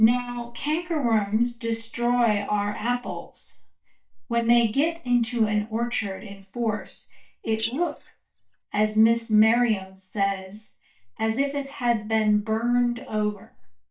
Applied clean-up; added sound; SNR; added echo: neural mask model DeepFilterNet 3.